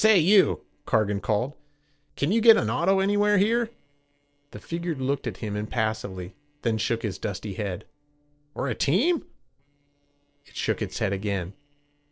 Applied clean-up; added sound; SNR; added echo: neural separator model SepFormer DNS4.